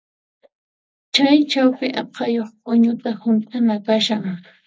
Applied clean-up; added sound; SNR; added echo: neural mask model DeepFilterNet 3.